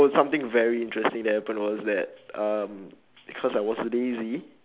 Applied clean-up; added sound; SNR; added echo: none; none; none; none.